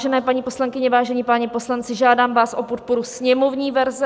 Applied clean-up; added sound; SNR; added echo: none; none; none; none.